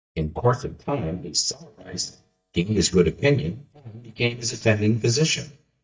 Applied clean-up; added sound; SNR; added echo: neural mask model DeepFilterNet 3.